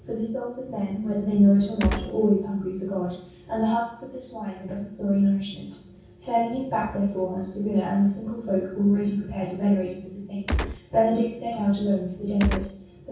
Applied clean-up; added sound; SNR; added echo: none; Gunshot, gunfire; 1 dB; reverberation time 0.6 s.